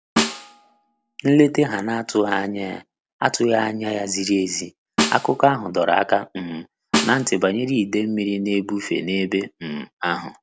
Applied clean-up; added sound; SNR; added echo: none; Snare drum; 6 dB; none.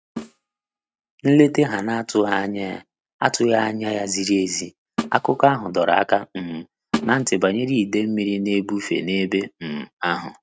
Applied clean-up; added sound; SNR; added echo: neural mask model RNNoise.